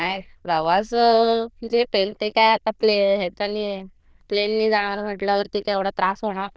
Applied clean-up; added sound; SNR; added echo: neural diffusion model UNIVERSE++.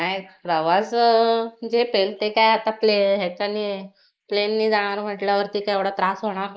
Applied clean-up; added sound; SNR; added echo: neural mask model Resemble Enhance denoiser.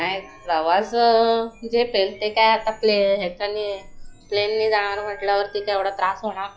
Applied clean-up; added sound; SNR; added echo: classical method log-MMSE.